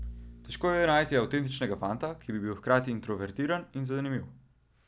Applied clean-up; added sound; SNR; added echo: none; Bowed string instrument; 18 dB; none.